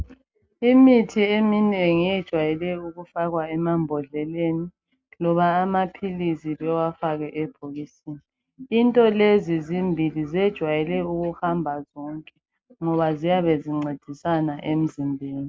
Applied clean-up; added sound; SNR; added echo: none; none; none; none.